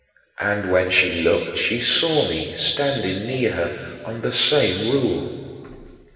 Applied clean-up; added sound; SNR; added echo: none; none; none; reverberation time 2.4 s.